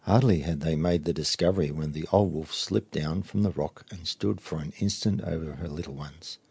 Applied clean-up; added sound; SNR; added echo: none; none; none; none.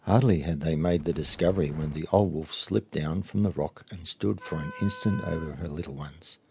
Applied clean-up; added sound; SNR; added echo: none; Wind + Wind instrument, woodwind instrument; 16 dB; none.